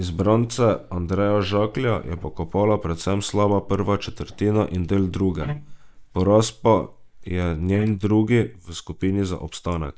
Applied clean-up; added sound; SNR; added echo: neural mask model DeepFilterNet 3.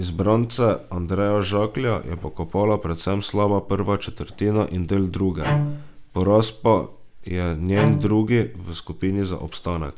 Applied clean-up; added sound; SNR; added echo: none; Bowed string instrument; 5 dB; none.